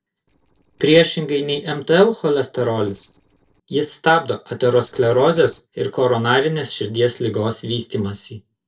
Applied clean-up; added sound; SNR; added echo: neural separator model SepFormer DNS4.